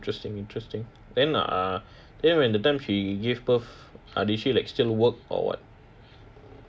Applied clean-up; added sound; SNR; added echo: none; none; none; none.